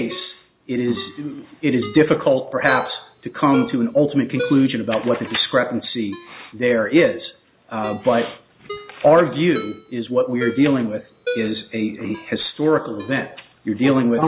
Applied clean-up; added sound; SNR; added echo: none; Ringtone; 15 dB; none.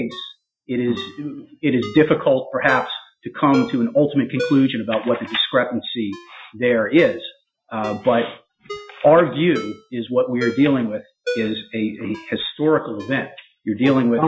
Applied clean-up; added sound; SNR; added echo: classical method Wiener filter.